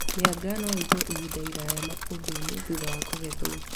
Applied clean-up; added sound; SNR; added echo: none; Tools + Drip; -4 dB; none.